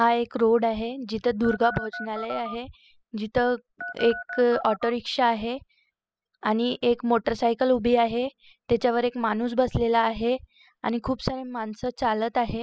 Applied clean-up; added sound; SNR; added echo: classical method spectral subtraction.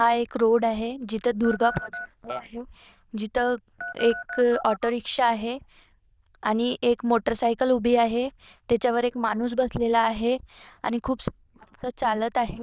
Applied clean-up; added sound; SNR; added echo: neural diffusion model UNIVERSE++.